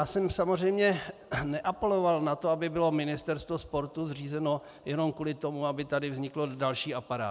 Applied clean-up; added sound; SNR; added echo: none; none; none; none.